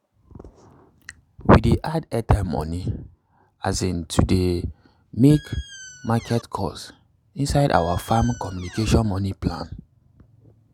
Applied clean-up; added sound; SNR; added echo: none; Squeak; 19 dB; none.